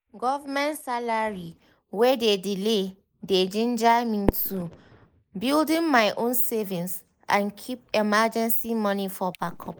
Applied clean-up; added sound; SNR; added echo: neural mask model Resemble Enhance denoiser.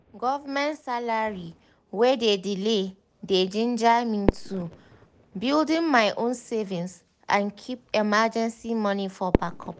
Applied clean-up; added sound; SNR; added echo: none; Fireworks; 10 dB; none.